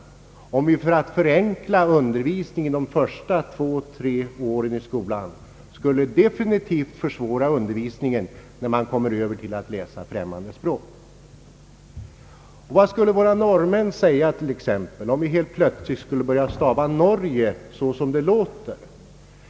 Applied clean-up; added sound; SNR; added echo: none; none; none; none.